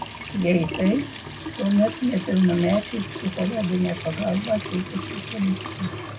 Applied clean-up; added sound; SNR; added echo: none; Trickle, dribble / Sink (filling or washing) / Water tap, faucet; 9 dB; reverberation time 0.4 s.